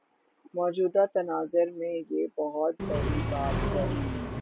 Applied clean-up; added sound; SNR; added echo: none; Accelerating, revving, vroom; 0 dB; none.